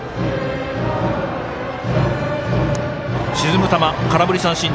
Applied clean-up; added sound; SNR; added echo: none; none; none; none.